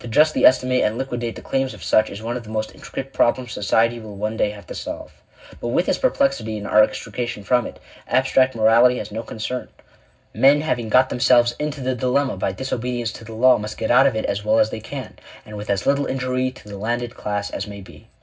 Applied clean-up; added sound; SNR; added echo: none; none; none; reverberation time 0.4 s.